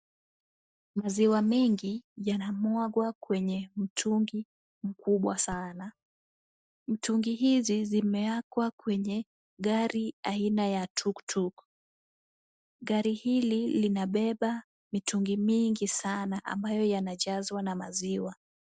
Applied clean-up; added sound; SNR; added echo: neural mask model DeepFilterNet 3.